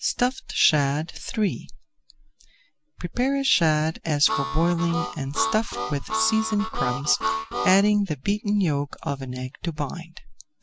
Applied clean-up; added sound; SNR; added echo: none; Harmonica; 4 dB; none.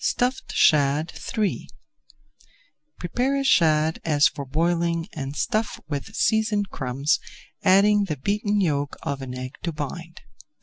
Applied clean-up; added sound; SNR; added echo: none; none; none; none.